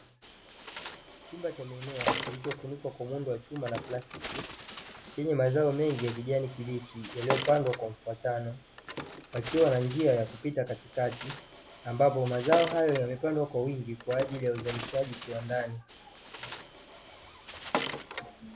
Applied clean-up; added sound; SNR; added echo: none; Splash, splatter + Bird; 8 dB; none.